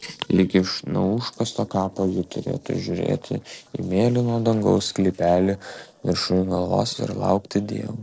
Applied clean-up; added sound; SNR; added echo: neural separator model SepFormer DNS4.